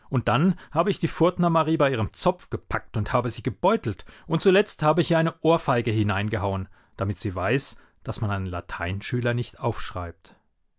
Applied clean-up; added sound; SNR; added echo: none; none; none; none.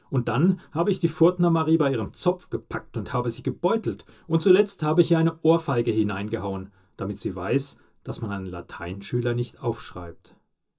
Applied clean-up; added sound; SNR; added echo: none; none; none; reverberation time 0.2 s.